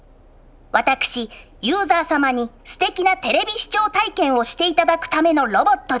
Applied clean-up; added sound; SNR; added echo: none; none; none; none.